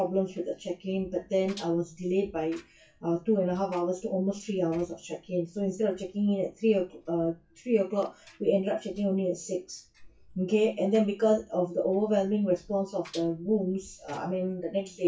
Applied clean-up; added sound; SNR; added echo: classical method WPE with log-MMSE.